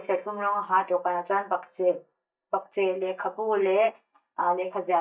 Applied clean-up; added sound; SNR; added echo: neural mask model DeepFilterNet 3.